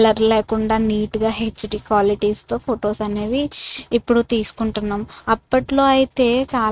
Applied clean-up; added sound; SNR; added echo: neural mask model RNNoise.